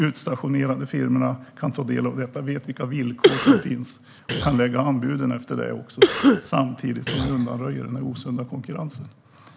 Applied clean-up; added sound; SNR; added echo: none; Cough; -3 dB; none.